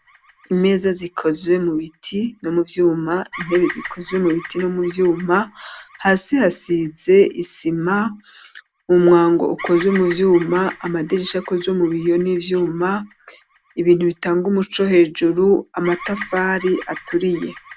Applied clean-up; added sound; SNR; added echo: none; Bird vocalization, bird call, bird song; 19 dB; none.